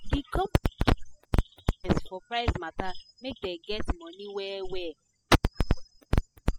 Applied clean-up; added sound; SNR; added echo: classical method spectral subtraction.